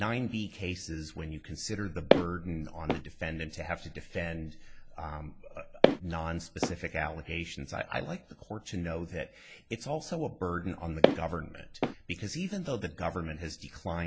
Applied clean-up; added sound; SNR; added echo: none; Walk, footsteps; -4 dB; none.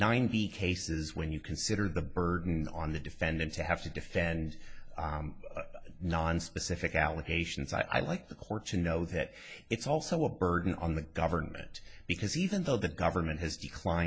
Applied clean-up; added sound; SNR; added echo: none; none; none; none.